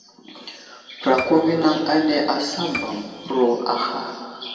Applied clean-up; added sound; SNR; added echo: none; Piano; 15 dB; reverberation time 2.3 s.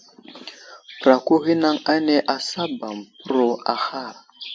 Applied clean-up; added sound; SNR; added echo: none; none; none; none.